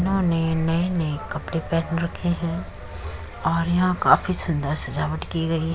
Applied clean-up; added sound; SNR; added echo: none; none; none; none.